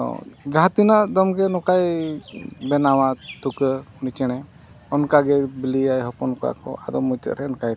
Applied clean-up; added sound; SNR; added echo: none; none; none; none.